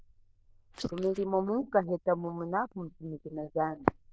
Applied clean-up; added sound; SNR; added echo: neural diffusion model UNIVERSE++.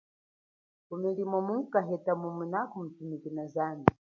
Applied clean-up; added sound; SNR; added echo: none; none; none; none.